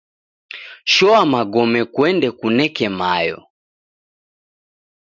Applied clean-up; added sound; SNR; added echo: none; none; none; none.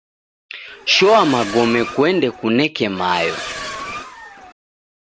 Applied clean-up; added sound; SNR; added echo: none; Accelerating, revving, vroom; 11 dB; none.